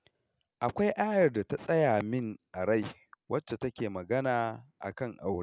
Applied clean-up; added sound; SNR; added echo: none; none; none; none.